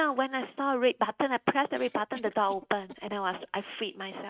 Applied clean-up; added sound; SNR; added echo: neural mask model RNNoise.